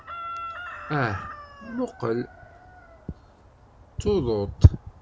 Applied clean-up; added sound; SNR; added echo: none; Chicken, rooster; 15 dB; none.